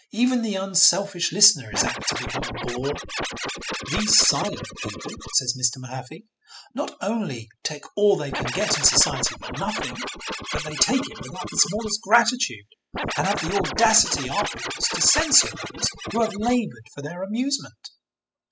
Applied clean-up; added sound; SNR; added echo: classical method spectral subtraction.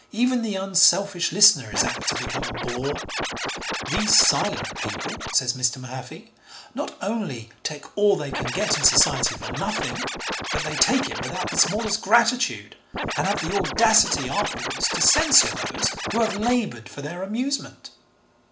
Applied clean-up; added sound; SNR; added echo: none; Scratching (performance technique); 4 dB; none.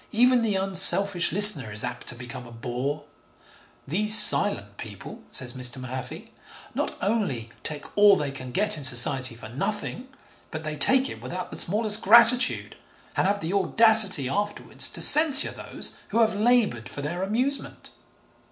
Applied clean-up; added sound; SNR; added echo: none; none; none; none.